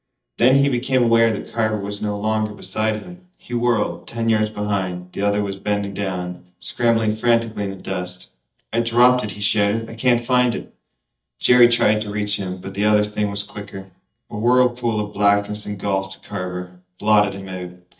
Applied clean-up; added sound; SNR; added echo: neural mask model DeepFilterNet 3.